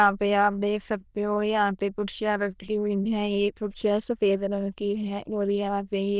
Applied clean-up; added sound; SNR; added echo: neural diffusion model UNIVERSE++.